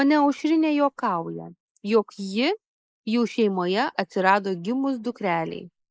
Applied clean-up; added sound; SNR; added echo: neural mask model Resemble Enhance denoiser.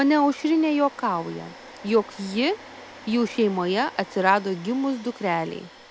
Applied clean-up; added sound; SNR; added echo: none; Domestic sounds, home sounds; 20 dB; none.